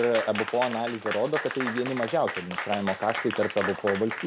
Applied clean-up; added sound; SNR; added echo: none; Applause / Crowd; 7 dB; none.